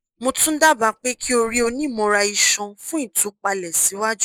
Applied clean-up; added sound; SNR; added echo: neural mask model Resemble Enhance denoiser.